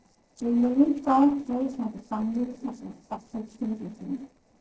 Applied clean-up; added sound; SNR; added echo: neural separator model SepFormer DNS4.